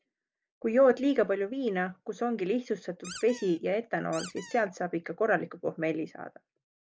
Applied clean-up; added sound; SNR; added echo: none; Squeak; 16 dB; none.